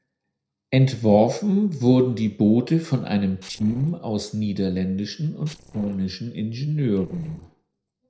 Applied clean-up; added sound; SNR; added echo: neural separator model SepFormer DNS4.